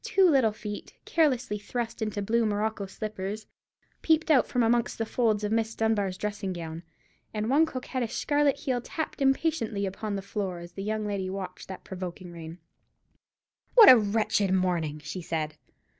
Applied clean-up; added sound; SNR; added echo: none; none; none; none.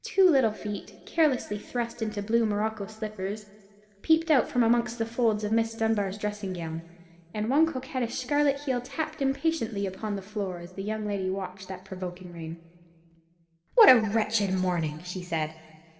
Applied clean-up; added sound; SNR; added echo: none; none; none; reverberation time 1.7 s.